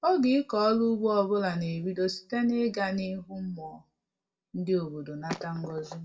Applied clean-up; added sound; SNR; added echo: none; none; none; reverberation time 0.2 s.